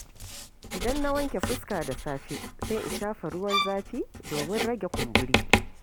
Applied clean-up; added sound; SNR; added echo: none; Writing + Bowed string instrument; -2 dB; none.